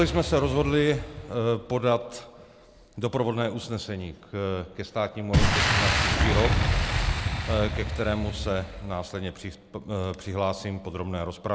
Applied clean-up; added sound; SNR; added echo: none; Boom; 1 dB; none.